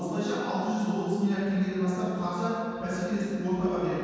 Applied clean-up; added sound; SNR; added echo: none; none; none; reverberation time 2.1 s.